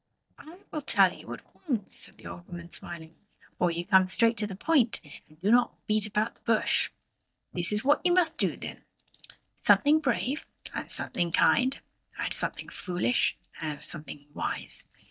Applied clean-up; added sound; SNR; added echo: neural mask model DeepFilterNet 3.